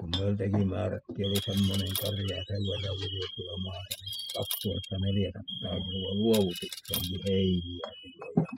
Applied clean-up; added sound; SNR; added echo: classical method spectral subtraction.